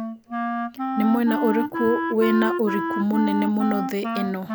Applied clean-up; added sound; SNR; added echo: none; Wind instrument, woodwind instrument; 3 dB; none.